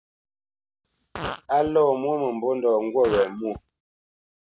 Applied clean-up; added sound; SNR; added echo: none; Fart; 13 dB; none.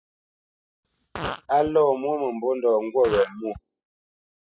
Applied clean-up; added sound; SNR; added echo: classical method spectral subtraction.